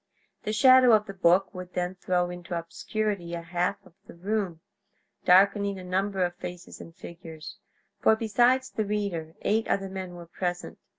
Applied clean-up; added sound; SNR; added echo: none; none; none; none.